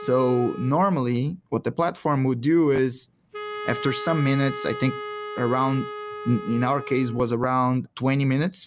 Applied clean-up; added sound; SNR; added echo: none; Wind instrument, woodwind instrument; 13 dB; none.